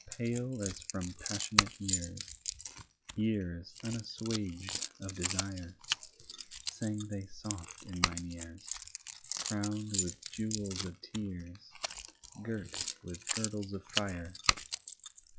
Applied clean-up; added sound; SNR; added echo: classical method log-MMSE.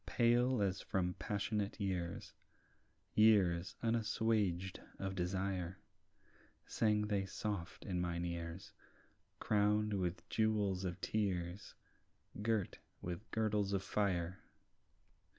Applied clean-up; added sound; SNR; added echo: none; none; none; none.